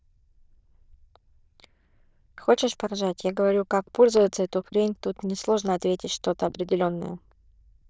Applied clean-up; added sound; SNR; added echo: neural diffusion model UNIVERSE++.